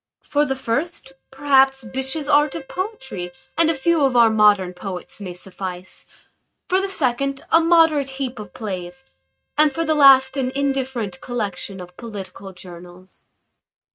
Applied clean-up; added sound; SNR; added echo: neural mask model RNNoise.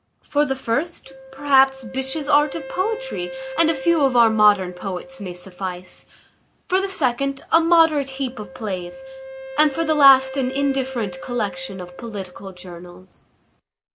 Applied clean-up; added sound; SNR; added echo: none; Wind instrument, woodwind instrument; 14 dB; none.